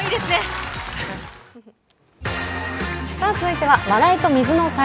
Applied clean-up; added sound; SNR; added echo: none; none; none; none.